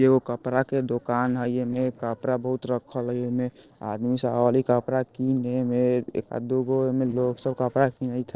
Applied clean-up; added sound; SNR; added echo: neural separator model SepFormer DNS4.